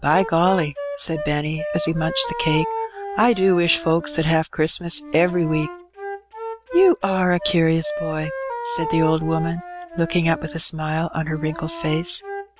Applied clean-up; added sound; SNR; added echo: none; Wind instrument, woodwind instrument; 9 dB; none.